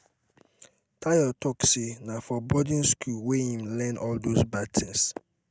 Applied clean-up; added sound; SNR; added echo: none; none; none; none.